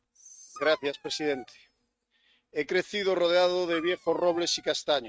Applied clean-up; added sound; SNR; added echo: neural mask model RNNoise.